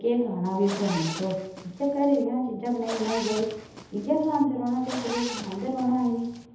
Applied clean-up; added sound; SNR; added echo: none; Zipper (clothing); 12 dB; reverberation time 0.8 s.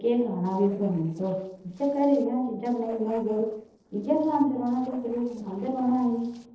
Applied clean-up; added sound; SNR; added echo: neural separator model SepFormer DNS4.